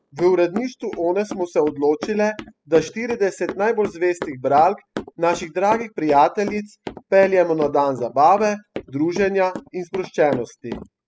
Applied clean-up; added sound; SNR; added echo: classical method spectral subtraction.